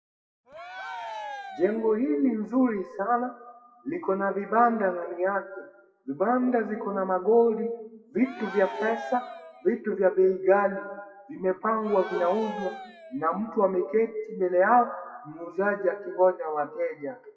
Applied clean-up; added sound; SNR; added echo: classical method WPE with log-MMSE.